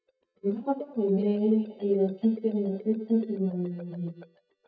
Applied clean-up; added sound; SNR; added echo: neural mask model DeepFilterNet 3.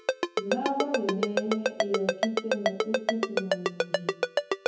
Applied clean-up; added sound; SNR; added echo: none; Ringtone; -4 dB; reverberation time 0.9 s.